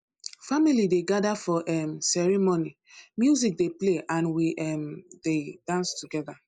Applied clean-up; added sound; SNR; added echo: neural mask model Resemble Enhance denoiser.